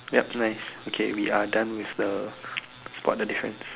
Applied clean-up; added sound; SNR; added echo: none; none; none; none.